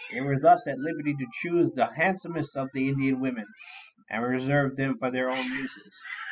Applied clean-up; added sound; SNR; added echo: classical method spectral subtraction.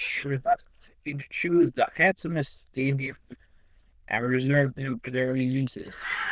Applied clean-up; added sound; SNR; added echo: neural diffusion model UNIVERSE++.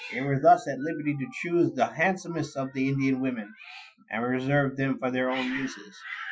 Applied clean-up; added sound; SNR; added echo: classical method Wiener filter.